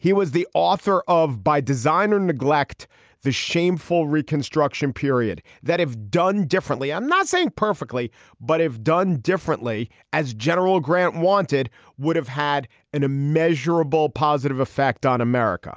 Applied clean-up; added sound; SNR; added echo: none; none; none; none.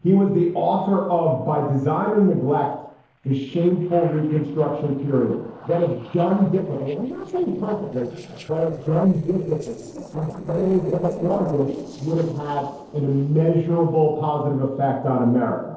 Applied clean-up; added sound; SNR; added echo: neural separator model SepFormer DNS4.